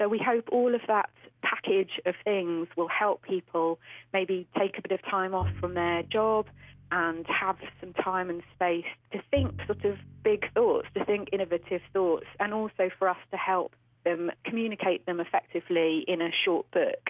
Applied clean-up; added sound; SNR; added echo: none; Bowed string instrument; 13 dB; none.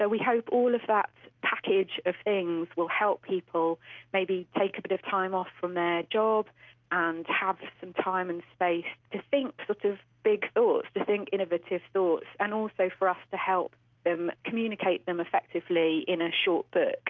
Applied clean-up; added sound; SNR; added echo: none; none; none; none.